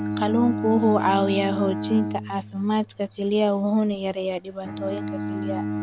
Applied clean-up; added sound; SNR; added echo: none; Bowed string instrument; 6 dB; none.